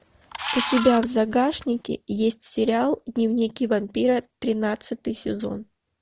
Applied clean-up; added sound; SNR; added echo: none; Camera; 6 dB; none.